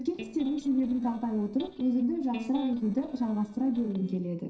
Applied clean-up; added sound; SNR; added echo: neural separator model SepFormer DNS4.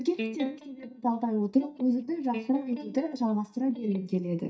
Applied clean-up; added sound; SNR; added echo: neural mask model DeepFilterNet 3.